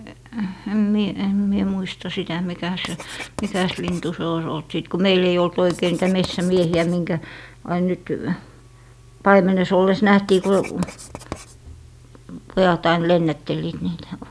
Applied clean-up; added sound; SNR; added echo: none; Writing; 17 dB; none.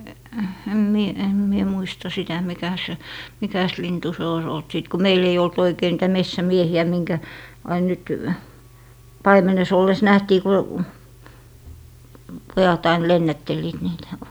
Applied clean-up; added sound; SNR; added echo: none; none; none; none.